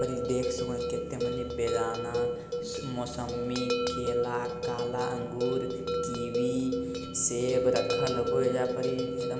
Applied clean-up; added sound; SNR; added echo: none; Bell; 1 dB; none.